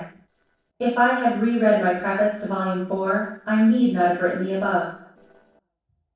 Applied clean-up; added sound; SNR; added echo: neural separator model SepFormer DNS4.